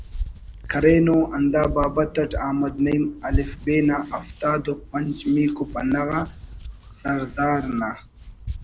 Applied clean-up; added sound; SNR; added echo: none; Hands; 11 dB; none.